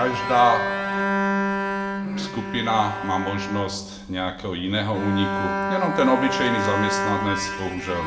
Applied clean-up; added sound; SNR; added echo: none; Bowed string instrument; 2 dB; reverberation time 0.6 s.